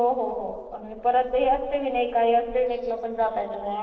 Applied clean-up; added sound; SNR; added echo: neural separator model SepFormer DNS4.